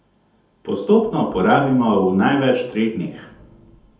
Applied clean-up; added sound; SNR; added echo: none; none; none; reverberation time 0.6 s.